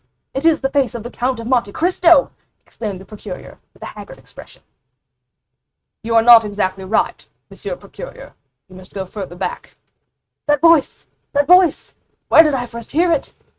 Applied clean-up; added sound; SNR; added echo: neural mask model RNNoise.